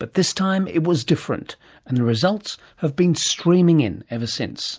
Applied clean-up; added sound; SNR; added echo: none; none; none; none.